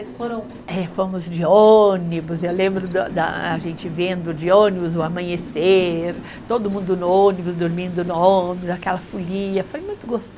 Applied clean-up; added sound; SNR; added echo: none; Train; 17 dB; none.